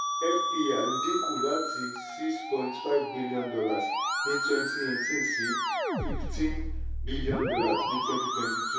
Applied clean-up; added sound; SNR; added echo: none; Musical instrument; -1 dB; reverberation time 0.6 s.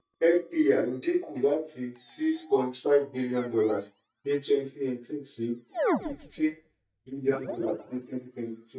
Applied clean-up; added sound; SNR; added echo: neural mask model DeepFilterNet 3.